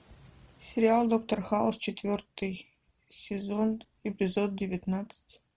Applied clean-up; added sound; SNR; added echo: none; none; none; none.